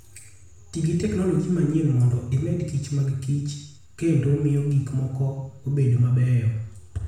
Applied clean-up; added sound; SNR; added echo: none; none; none; reverberation time 0.6 s.